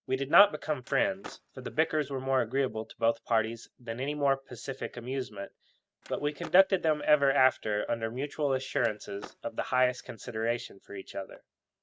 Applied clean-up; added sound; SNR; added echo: neural mask model RNNoise.